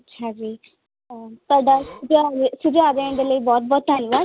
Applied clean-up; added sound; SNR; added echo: none; Burping, eructation; 20 dB; none.